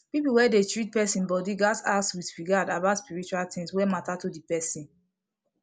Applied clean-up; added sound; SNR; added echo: none; none; none; none.